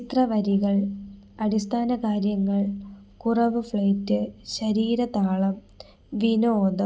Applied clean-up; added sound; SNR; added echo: none; none; none; none.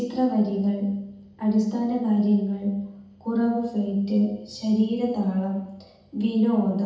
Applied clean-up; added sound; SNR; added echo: none; none; none; reverberation time 0.8 s.